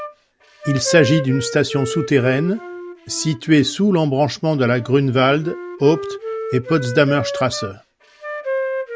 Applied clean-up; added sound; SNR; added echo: none; Wind instrument, woodwind instrument; 9 dB; none.